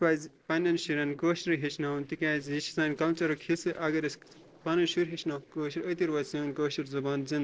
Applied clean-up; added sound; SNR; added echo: neural separator model SepFormer DNS4.